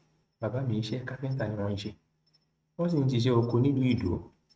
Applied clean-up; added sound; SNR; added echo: neural mask model RNNoise.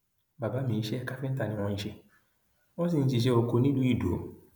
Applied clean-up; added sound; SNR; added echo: none; none; none; none.